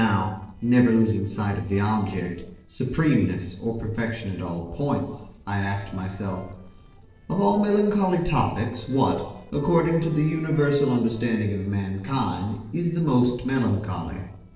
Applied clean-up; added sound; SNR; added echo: neural separator model SepFormer DNS4.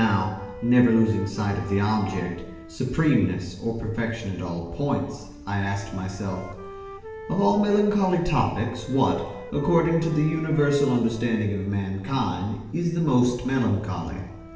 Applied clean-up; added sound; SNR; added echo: none; Wind instrument, woodwind instrument; 18 dB; reverberation time 0.9 s.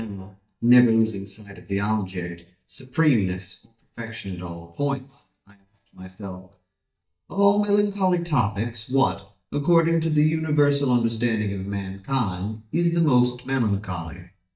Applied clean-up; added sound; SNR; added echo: neural mask model DeepFilterNet 3.